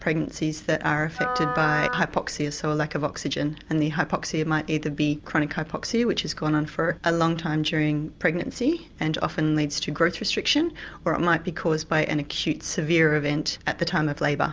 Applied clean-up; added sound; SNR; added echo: none; Wind instrument, woodwind instrument; 6 dB; none.